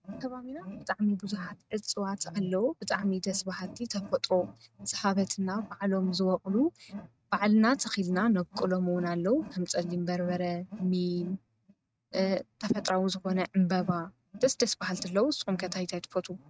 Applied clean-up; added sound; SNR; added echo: neural mask model RNNoise.